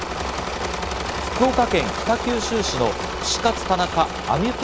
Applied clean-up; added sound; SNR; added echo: none; Engine / Mechanisms; 4 dB; none.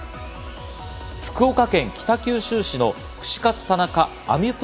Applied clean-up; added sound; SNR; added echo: none; none; none; none.